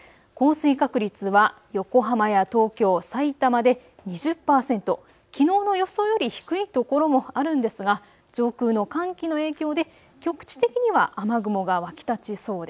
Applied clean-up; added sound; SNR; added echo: none; none; none; none.